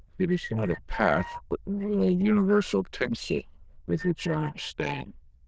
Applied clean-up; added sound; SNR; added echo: neural diffusion model UNIVERSE++.